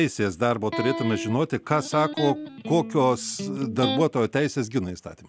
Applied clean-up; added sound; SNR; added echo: none; Electric guitar; 8 dB; none.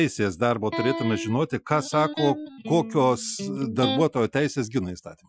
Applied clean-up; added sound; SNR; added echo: classical method Wiener filter.